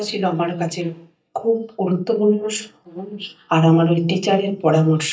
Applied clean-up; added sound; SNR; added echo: neural mask model DeepFilterNet 3.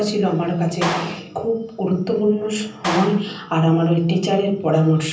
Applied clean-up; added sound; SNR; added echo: none; Clapping; 12 dB; reverberation time 0.6 s.